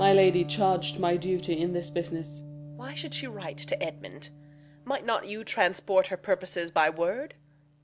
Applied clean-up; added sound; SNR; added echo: none; Electric guitar; 14 dB; none.